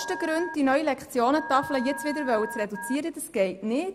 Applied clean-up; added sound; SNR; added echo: none; Telephone; 12 dB; none.